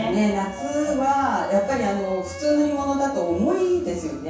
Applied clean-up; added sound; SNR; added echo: none; Wind instrument, woodwind instrument; 16 dB; reverberation time 0.7 s.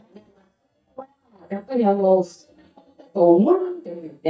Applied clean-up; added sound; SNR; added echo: neural mask model DeepFilterNet 3.